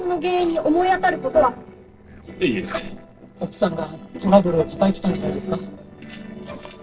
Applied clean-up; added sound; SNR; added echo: neural separator model SepFormer DNS4.